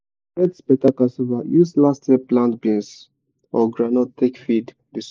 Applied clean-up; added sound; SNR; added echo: neural mask model Resemble Enhance denoiser.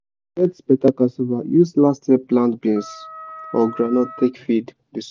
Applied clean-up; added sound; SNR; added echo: none; Wind instrument, woodwind instrument; 17 dB; none.